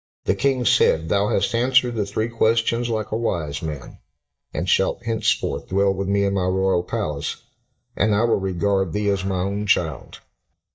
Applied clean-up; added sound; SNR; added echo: neural mask model DeepFilterNet 3.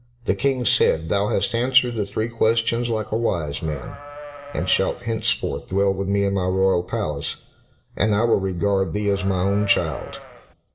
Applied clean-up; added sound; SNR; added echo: none; Livestock, farm animals, working animals; 15 dB; reverberation time 0.5 s.